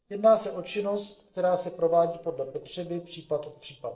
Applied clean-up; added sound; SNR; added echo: neural separator model SepFormer DNS4.